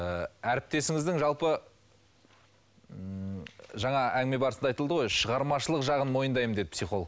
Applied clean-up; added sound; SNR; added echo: none; none; none; none.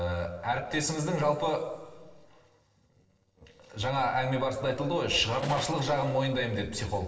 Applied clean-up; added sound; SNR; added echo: neural separator model SepFormer DNS4.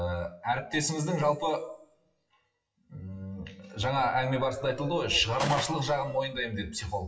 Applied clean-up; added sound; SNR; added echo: classical method WPE with log-MMSE.